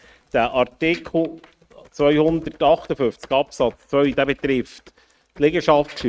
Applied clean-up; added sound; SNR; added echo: neural mask model RNNoise.